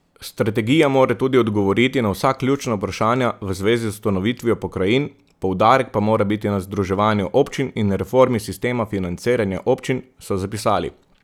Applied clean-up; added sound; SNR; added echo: none; none; none; none.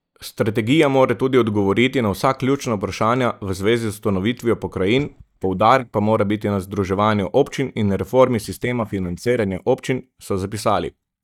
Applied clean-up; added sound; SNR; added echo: neural mask model DeepFilterNet 3.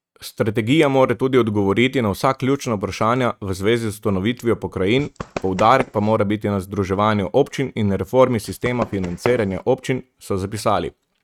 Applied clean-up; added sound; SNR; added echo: neural mask model RNNoise.